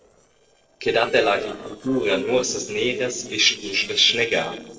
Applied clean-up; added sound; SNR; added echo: neural separator model SepFormer DNS4.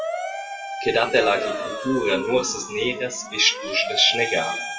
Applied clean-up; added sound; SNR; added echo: classical method WPE with log-MMSE.